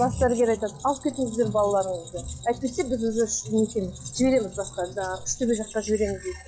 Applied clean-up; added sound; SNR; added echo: classical method log-MMSE.